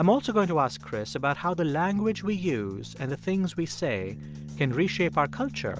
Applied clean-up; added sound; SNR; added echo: none; none; none; none.